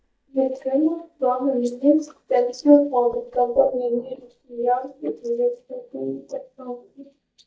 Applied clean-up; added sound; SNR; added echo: neural mask model DeepFilterNet 3.